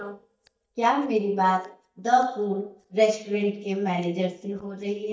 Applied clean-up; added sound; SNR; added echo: neural mask model DeepFilterNet 3.